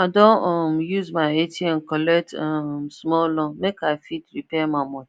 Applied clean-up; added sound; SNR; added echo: none; none; none; none.